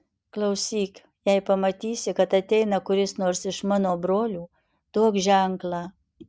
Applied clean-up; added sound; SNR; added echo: none; none; none; none.